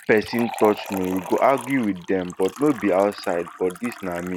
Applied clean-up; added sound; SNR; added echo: none; Liquid; 14 dB; none.